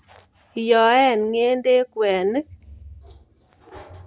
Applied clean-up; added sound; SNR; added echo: none; none; none; none.